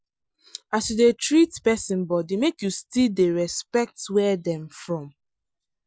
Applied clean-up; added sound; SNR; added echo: none; none; none; none.